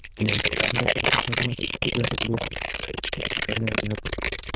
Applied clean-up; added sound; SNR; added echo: neural diffusion model UNIVERSE++.